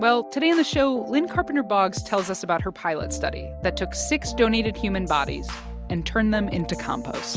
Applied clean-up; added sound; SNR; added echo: none; none; none; none.